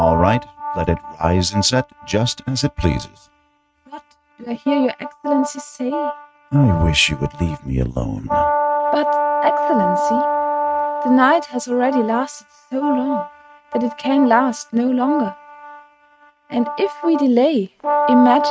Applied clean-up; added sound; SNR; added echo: neural mask model RNNoise.